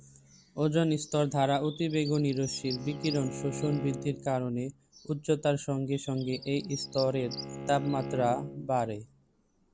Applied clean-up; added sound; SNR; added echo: none; Bird + Bowed string instrument; 12 dB; none.